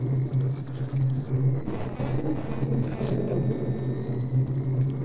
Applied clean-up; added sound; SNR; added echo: neural separator model SepFormer DNS4.